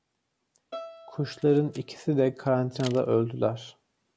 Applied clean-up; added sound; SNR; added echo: none; Bowed string instrument + Camera; 19 dB; none.